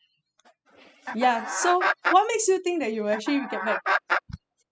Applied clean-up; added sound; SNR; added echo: classical method spectral subtraction.